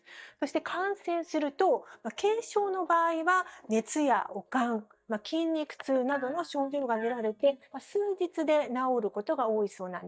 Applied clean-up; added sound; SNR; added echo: neural mask model DeepFilterNet 3.